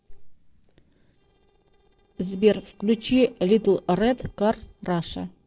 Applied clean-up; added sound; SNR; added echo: neural separator model SepFormer DNS4.